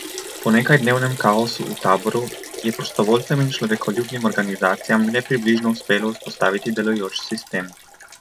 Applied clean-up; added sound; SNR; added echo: none; Liquid; 15 dB; none.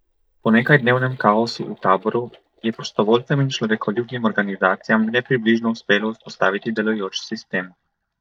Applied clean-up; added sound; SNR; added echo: neural mask model DeepFilterNet 3.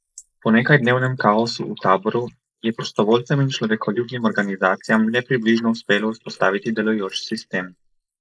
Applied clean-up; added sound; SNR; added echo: neural mask model Resemble Enhance denoiser.